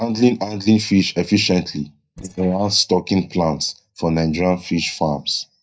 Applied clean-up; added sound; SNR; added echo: neural mask model DeepFilterNet 3.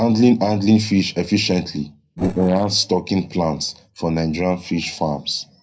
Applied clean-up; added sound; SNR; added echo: neural separator model SepFormer DNS4.